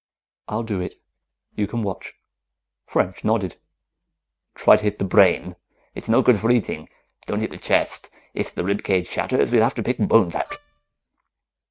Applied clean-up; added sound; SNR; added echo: neural mask model RNNoise.